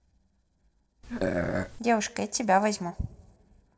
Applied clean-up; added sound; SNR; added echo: neural separator model SepFormer DNS4.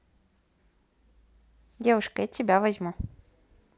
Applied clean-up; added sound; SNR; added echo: none; none; none; none.